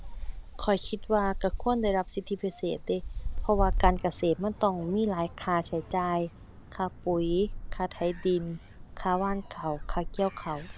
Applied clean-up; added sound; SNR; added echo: none; Gull, seagull; 6 dB; none.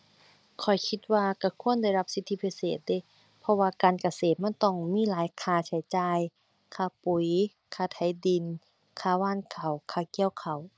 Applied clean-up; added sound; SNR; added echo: none; none; none; none.